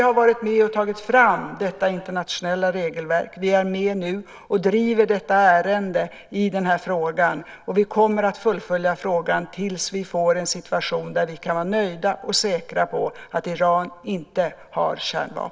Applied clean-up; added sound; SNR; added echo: none; none; none; none.